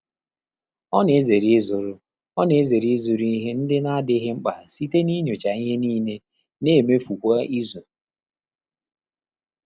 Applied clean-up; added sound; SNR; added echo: none; none; none; none.